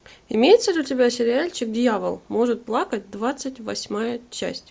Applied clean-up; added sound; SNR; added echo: none; none; none; none.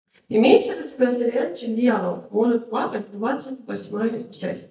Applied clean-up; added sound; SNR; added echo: neural mask model DeepFilterNet 3.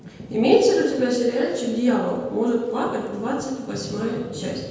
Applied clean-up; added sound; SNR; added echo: none; Thunder / Rain; 17 dB; reverberation time 1.1 s.